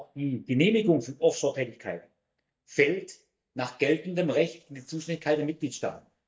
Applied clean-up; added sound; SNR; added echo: neural mask model DeepFilterNet 3.